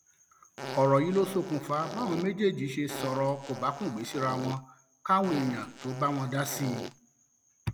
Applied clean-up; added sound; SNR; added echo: none; Fart; 11 dB; none.